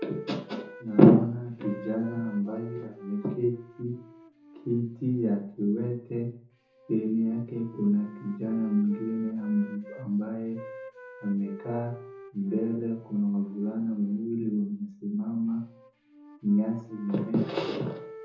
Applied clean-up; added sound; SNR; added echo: none; Wind instrument, woodwind instrument; 19 dB; reverberation time 0.5 s.